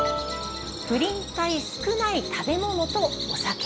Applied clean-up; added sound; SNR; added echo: none; Bird vocalization, bird call, bird song; 7 dB; none.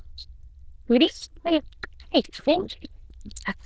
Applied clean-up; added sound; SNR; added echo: neural diffusion model UNIVERSE++.